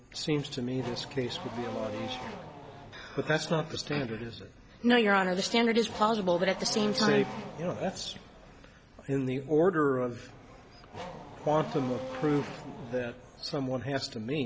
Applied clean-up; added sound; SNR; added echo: none; Race car, auto racing / Accelerating, revving, vroom; 12 dB; none.